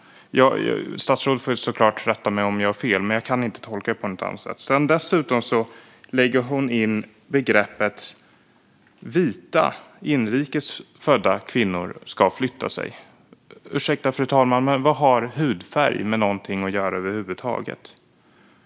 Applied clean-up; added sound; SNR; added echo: none; none; none; none.